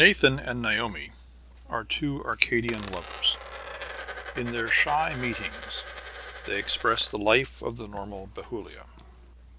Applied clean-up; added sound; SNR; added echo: none; Coin (dropping); 15 dB; none.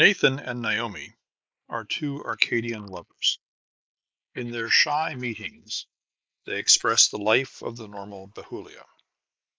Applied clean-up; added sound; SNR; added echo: neural mask model Resemble Enhance denoiser.